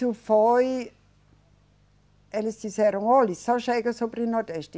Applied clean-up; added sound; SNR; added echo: none; none; none; none.